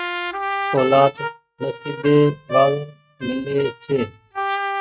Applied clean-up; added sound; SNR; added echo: neural mask model RNNoise.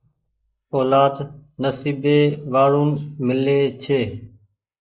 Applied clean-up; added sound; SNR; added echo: neural mask model Resemble Enhance denoiser.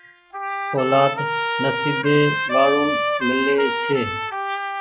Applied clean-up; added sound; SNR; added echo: classical method log-MMSE.